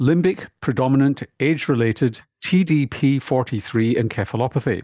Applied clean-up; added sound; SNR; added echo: neural mask model Resemble Enhance denoiser.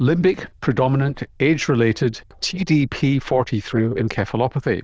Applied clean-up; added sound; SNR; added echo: neural diffusion model UNIVERSE++.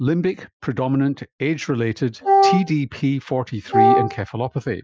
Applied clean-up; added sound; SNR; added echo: classical method Wiener filter.